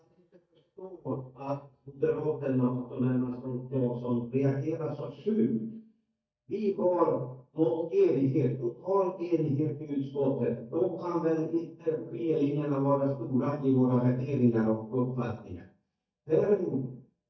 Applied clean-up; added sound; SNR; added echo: neural mask model DeepFilterNet 3.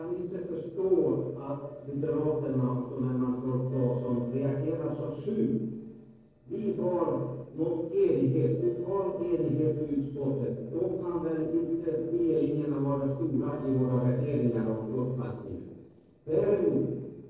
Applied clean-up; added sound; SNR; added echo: neural separator model SepFormer DNS4.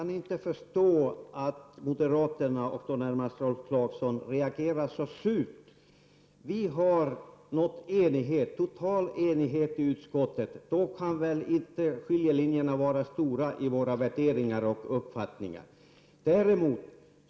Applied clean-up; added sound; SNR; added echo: none; none; none; none.